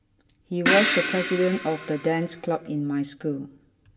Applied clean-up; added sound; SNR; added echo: none; Crash cymbal; 0 dB; reverberation time 0.6 s.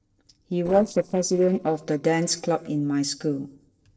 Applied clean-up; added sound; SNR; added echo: neural separator model SepFormer DNS4.